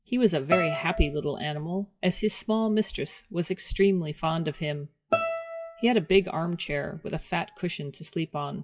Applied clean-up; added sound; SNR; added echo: classical method WPE with log-MMSE.